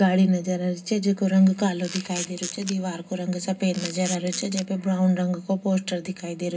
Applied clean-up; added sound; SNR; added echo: none; Camera; 11 dB; reverberation time 0.2 s.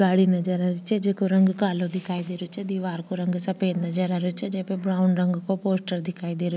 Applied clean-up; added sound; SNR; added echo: none; none; none; none.